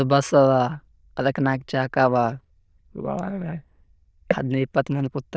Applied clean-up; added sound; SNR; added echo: neural diffusion model UNIVERSE++.